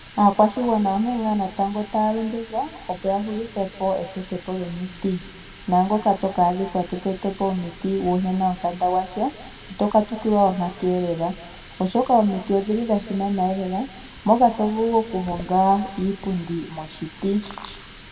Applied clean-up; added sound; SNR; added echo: none; Water tap, faucet; 17 dB; reverberation time 1.4 s.